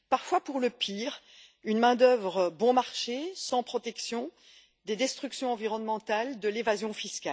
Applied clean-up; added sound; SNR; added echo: none; none; none; none.